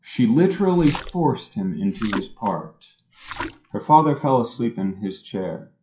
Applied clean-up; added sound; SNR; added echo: classical method WPE with log-MMSE.